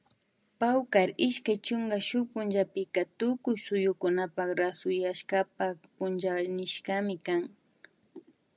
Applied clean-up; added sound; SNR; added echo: none; none; none; none.